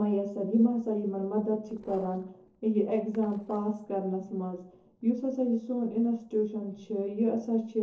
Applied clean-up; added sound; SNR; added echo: neural separator model SepFormer DNS4.